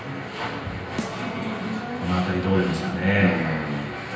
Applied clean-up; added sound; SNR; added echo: none; Snare drum; 16 dB; reverberation time 0.9 s.